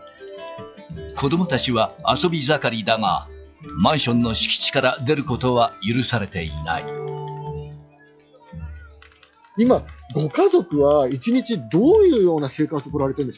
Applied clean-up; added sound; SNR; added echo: classical method log-MMSE.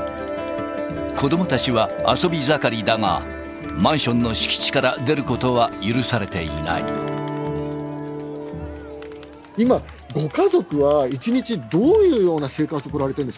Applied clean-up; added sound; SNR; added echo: none; Crowd; 18 dB; none.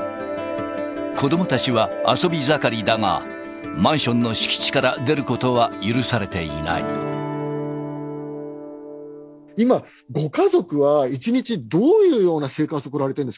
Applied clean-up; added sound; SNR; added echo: none; none; none; none.